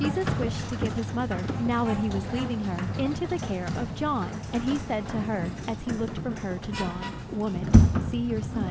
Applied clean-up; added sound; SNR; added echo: none; Sliding door; -2 dB; none.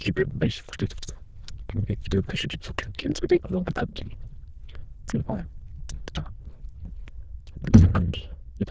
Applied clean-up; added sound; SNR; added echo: neural diffusion model UNIVERSE++.